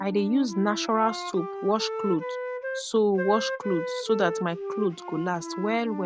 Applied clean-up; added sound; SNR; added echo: none; Wind instrument, woodwind instrument; 7 dB; none.